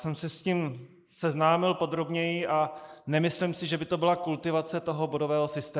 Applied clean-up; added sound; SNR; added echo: neural mask model Resemble Enhance denoiser.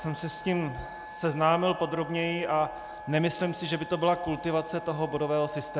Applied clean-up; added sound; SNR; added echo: none; Wind instrument, woodwind instrument; 14 dB; none.